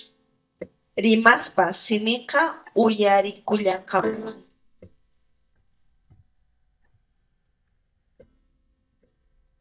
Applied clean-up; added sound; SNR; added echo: neural mask model DeepFilterNet 3.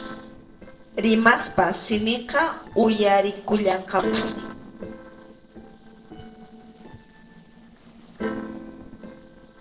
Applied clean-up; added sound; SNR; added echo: neural separator model SepFormer DNS4.